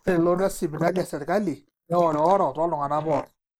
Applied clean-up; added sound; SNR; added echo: neural mask model Resemble Enhance denoiser.